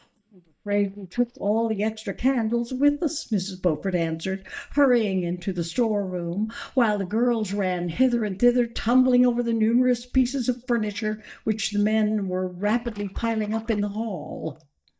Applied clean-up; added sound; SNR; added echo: neural mask model DeepFilterNet 3.